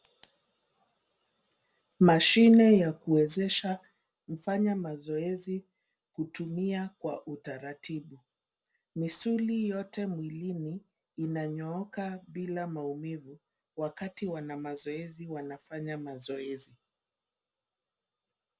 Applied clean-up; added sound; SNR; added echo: none; none; none; none.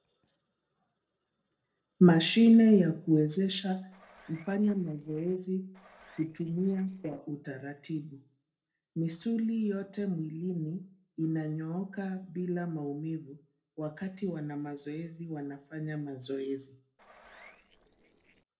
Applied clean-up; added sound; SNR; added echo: neural separator model SepFormer DNS4.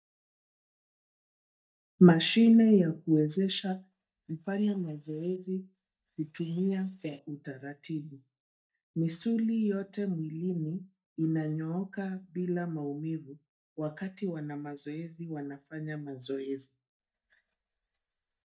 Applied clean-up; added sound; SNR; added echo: neural mask model DeepFilterNet 3.